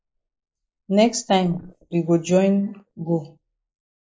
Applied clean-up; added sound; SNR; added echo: neural mask model Resemble Enhance denoiser.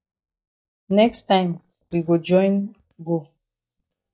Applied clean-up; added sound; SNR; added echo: neural mask model DeepFilterNet 3.